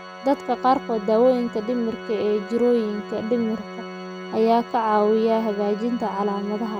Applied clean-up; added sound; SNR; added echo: none; Organ; 13 dB; none.